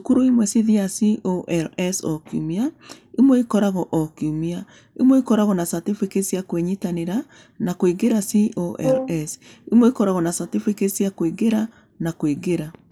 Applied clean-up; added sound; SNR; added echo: none; Brass instrument; 7 dB; none.